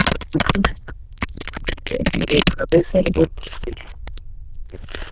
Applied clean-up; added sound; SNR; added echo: neural diffusion model UNIVERSE++.